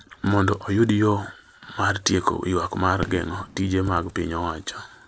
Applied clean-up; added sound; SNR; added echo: none; Fireworks; 14 dB; none.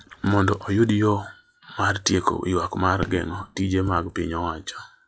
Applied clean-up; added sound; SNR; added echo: classical method log-MMSE.